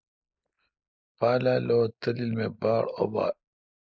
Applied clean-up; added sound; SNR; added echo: neural mask model Resemble Enhance denoiser.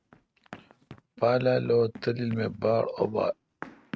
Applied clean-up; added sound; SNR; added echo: neural mask model RNNoise.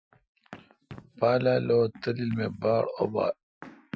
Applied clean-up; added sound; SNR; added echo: classical method Wiener filter.